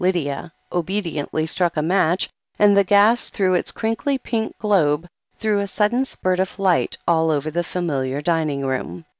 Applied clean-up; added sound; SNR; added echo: none; none; none; none.